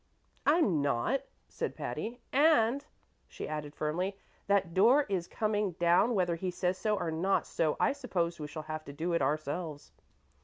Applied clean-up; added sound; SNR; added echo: none; none; none; none.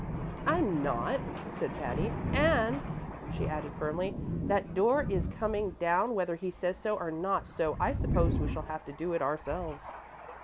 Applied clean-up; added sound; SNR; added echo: none; Thunder; 3 dB; none.